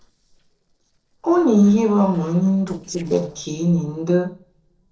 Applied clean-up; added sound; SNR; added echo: neural separator model SepFormer DNS4.